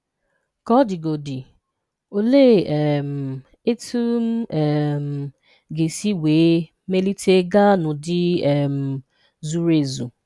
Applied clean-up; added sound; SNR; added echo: none; none; none; none.